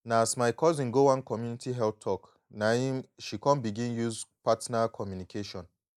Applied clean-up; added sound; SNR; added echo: neural mask model Resemble Enhance denoiser.